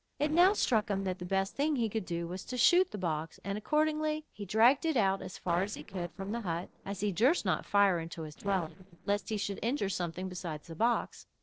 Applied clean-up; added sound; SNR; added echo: neural separator model SepFormer DNS4.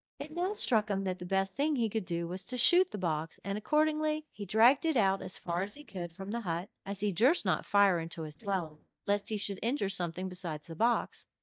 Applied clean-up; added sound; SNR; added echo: neural mask model DeepFilterNet 3.